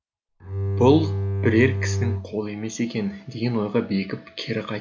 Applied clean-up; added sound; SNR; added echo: none; Bowed string instrument; 1 dB; none.